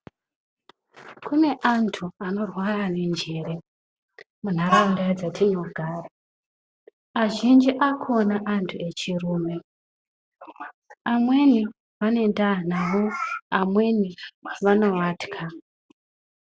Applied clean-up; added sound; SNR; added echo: none; none; none; none.